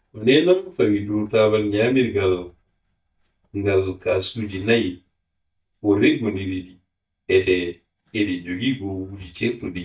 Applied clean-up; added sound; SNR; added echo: neural mask model DeepFilterNet 3.